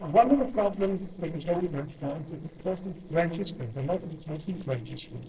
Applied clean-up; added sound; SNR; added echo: neural separator model SepFormer DNS4.